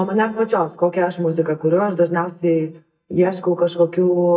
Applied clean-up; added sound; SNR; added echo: neural mask model DeepFilterNet 3.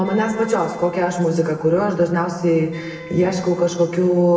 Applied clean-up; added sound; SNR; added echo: none; Wind instrument, woodwind instrument; 19 dB; reverberation time 1.0 s.